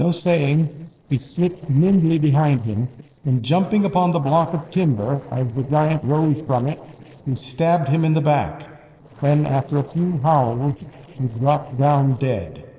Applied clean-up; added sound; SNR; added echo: neural separator model SepFormer DNS4.